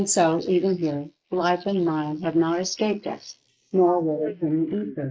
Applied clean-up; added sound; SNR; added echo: neural mask model Resemble Enhance denoiser.